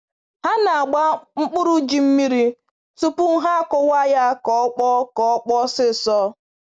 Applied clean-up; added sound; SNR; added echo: none; none; none; none.